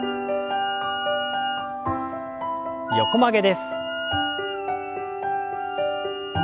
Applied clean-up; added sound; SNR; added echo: none; Wind instrument, woodwind instrument; 9 dB; none.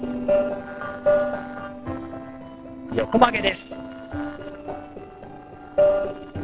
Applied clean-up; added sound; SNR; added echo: neural separator model SepFormer DNS4.